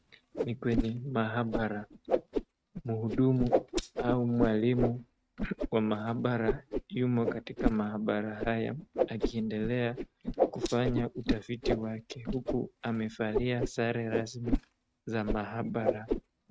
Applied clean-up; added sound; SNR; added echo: neural mask model RNNoise.